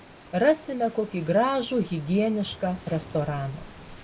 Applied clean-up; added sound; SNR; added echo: none; Waves, surf; 19 dB; none.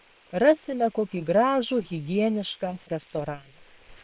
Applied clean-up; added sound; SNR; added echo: neural separator model SepFormer WHAM!.